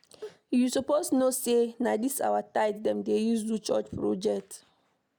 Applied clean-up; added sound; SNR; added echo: none; none; none; none.